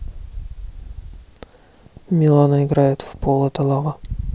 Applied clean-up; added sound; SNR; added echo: none; none; none; none.